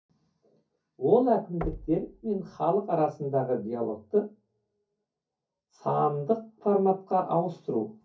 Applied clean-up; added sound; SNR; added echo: none; Knock; 15 dB; reverberation time 0.3 s.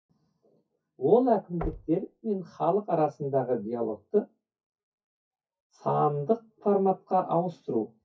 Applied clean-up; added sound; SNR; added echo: classical method WPE with log-MMSE.